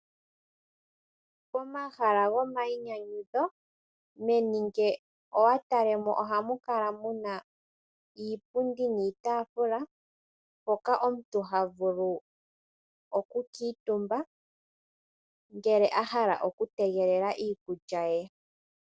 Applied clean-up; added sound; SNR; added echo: none; none; none; none.